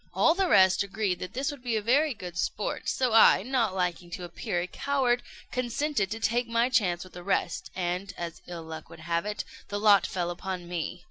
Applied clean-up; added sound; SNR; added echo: none; none; none; none.